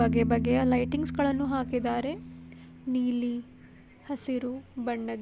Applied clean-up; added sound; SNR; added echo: none; Piano; 6 dB; none.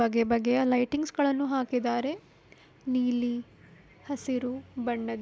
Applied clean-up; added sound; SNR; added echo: none; none; none; none.